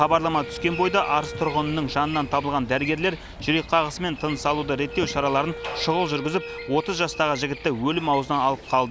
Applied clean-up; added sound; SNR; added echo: none; Bird vocalization, bird call, bird song + Wind instrument, woodwind instrument; 14 dB; none.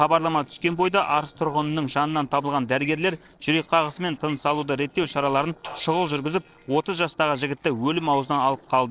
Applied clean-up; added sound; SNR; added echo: neural separator model SepFormer DNS4.